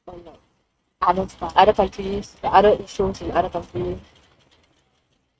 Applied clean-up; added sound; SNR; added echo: neural mask model RNNoise.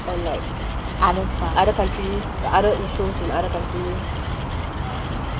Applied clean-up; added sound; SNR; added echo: none; Mechanisms; 19 dB; none.